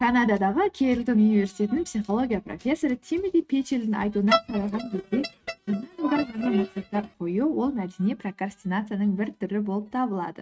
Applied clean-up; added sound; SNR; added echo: neural mask model RNNoise.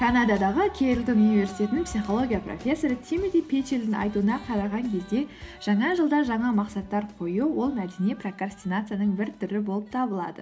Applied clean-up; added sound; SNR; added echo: none; none; none; none.